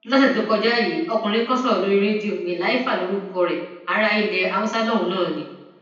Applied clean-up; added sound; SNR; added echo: none; none; none; reverberation time 0.9 s.